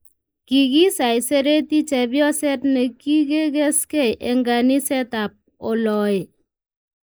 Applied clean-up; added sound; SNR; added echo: neural mask model Resemble Enhance denoiser.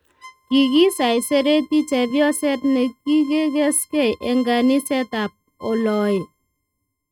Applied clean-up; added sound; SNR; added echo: neural mask model RNNoise.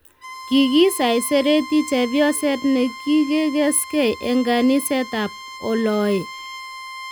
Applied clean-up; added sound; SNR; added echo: none; Bowed string instrument; 15 dB; none.